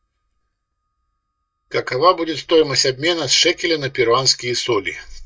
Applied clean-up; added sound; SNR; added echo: neural mask model DeepFilterNet 3.